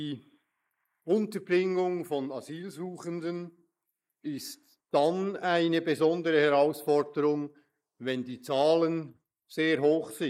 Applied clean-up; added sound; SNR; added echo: neural mask model Resemble Enhance denoiser.